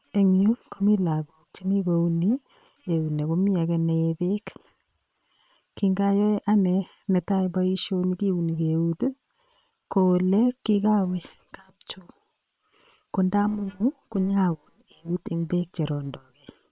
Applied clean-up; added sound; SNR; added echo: neural separator model SepFormer WHAM!.